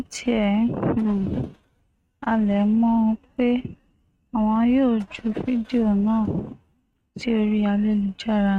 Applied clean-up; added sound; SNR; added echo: neural mask model RNNoise.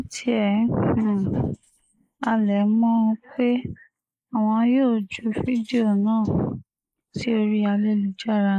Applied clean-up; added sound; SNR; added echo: neural mask model Resemble Enhance denoiser.